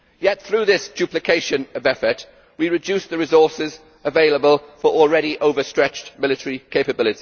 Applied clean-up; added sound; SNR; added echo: none; none; none; none.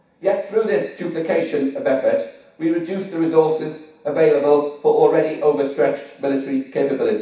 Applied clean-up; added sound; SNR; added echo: none; none; none; reverberation time 0.7 s.